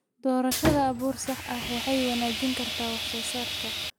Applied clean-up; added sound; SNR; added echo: none; Sawing; 2 dB; none.